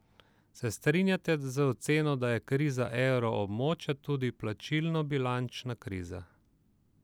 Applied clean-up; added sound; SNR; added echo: none; none; none; none.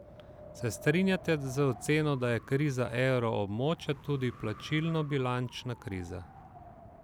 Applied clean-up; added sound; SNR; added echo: none; Wind; 18 dB; none.